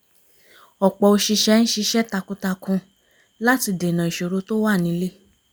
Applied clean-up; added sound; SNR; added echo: none; none; none; none.